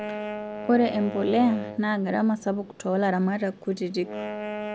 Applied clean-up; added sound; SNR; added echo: none; Wind instrument, woodwind instrument; 10 dB; none.